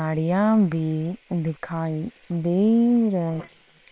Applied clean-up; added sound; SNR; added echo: neural separator model SepFormer WHAM!.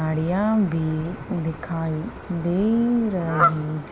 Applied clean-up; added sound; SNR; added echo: none; Fowl; 7 dB; none.